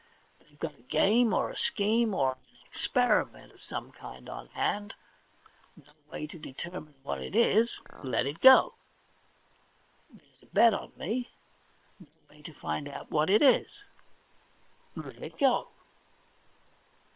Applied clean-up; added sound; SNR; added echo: neural separator model SepFormer WHAM!.